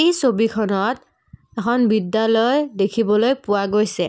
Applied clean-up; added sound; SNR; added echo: none; none; none; none.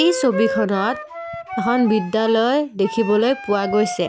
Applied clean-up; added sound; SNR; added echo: none; Wind instrument, woodwind instrument; 9 dB; none.